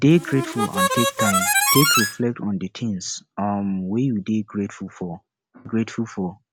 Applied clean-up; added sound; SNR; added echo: none; Harmonica; -2 dB; none.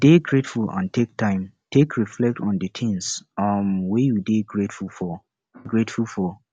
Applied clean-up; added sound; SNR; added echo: none; none; none; none.